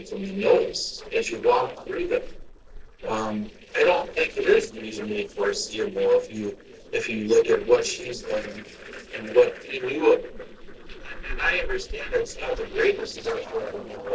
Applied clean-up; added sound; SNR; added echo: neural separator model SepFormer DNS4.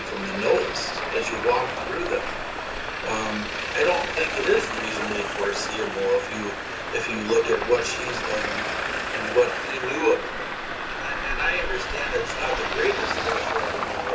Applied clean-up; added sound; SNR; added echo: none; Traffic noise, roadway noise; 2 dB; reverberation time 0.2 s.